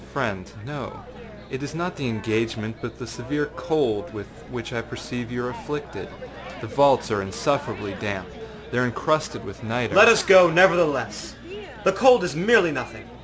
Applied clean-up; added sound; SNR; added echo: none; none; none; none.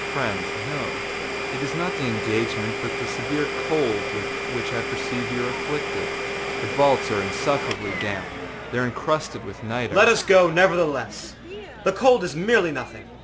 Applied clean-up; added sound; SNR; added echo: none; Domestic sounds, home sounds; 6 dB; none.